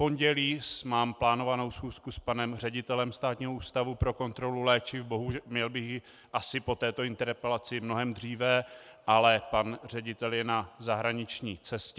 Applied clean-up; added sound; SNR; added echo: none; none; none; none.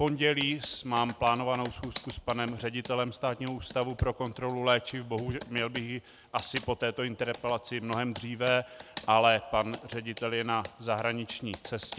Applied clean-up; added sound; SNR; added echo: none; Computer keyboard; 18 dB; none.